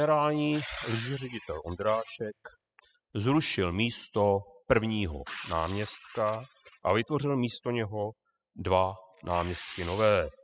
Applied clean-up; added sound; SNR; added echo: classical method spectral subtraction.